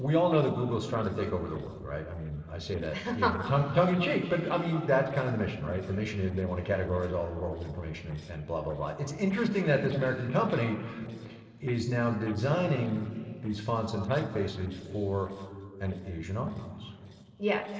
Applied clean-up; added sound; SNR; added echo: neural separator model SepFormer DNS4.